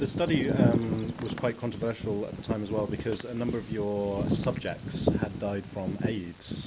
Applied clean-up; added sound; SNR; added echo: none; Bird vocalization, bird call, bird song; 0 dB; none.